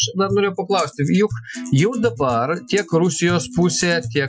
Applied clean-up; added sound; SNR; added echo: classical method Wiener filter.